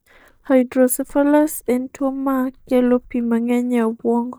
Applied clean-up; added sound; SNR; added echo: neural mask model DeepFilterNet 3.